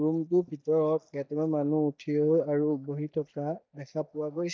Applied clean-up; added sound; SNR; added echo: neural mask model DeepFilterNet 3.